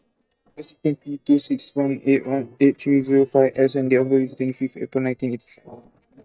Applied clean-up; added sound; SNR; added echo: neural mask model DeepFilterNet 3.